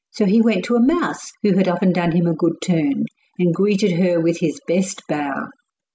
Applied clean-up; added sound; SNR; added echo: none; none; none; none.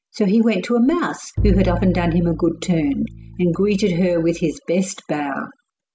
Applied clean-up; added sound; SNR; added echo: none; Bowed string instrument; 7 dB; none.